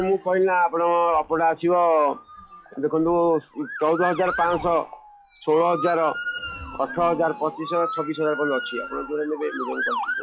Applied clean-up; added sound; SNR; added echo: classical method log-MMSE.